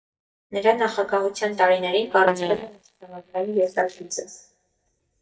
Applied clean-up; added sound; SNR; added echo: neural mask model DeepFilterNet 3.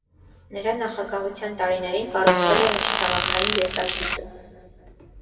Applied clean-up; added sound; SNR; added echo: none; Fart; -4 dB; reverberation time 1.9 s.